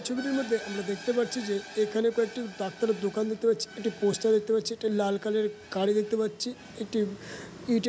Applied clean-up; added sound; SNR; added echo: none; none; none; none.